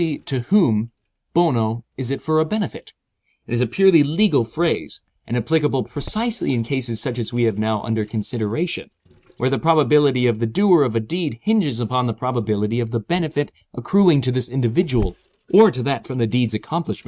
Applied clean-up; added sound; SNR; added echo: neural mask model RNNoise.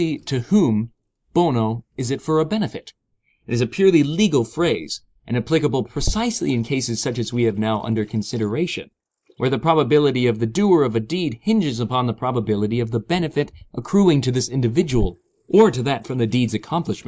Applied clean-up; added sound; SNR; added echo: neural mask model Resemble Enhance denoiser.